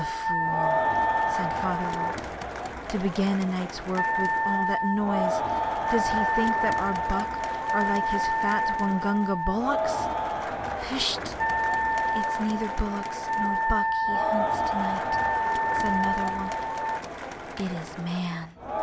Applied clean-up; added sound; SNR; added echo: none; Crowd + Wind instrument, woodwind instrument; -4 dB; none.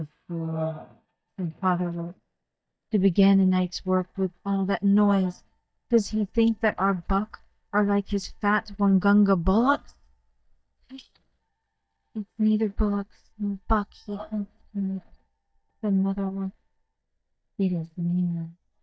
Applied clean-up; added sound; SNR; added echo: neural mask model DeepFilterNet 3.